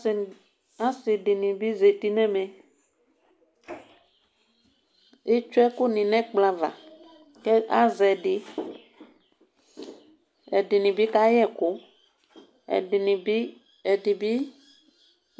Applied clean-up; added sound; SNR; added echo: none; none; none; none.